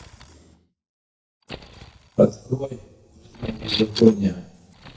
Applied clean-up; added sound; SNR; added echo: neural mask model DeepFilterNet 3.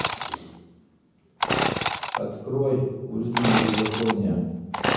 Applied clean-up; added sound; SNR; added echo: none; Sawing / Engine; -1 dB; reverberation time 1.1 s.